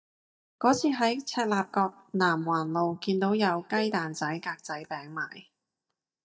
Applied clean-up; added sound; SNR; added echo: neural mask model DeepFilterNet 3.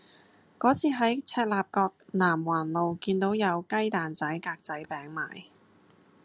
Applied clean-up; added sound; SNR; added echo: none; none; none; none.